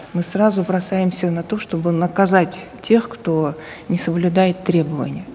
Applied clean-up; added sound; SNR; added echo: none; none; none; none.